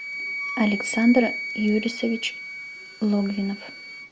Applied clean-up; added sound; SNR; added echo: none; Wind instrument, woodwind instrument; 8 dB; none.